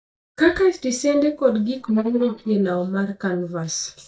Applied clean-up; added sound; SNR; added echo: neural mask model DeepFilterNet 3.